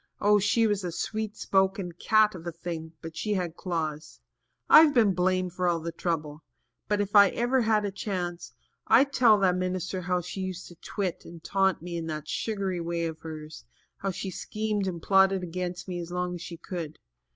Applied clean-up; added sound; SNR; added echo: none; none; none; none.